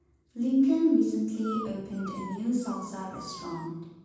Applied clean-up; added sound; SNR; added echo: none; Dog; 14 dB; reverberation time 1.2 s.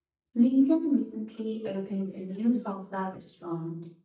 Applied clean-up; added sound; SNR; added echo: neural mask model DeepFilterNet 3.